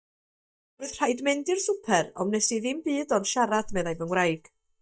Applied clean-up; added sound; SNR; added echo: neural mask model DeepFilterNet 3.